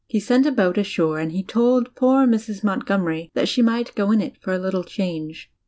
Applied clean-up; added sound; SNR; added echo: none; none; none; none.